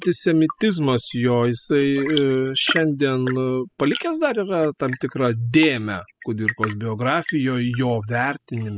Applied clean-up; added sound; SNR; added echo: classical method spectral subtraction.